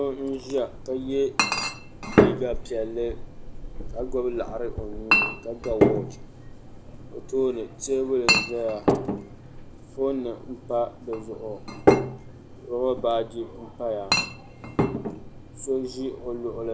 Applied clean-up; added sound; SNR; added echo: none; Chink, clink; -2 dB; none.